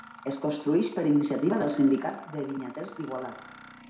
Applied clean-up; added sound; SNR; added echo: none; Mechanisms; 19 dB; reverberation time 0.5 s.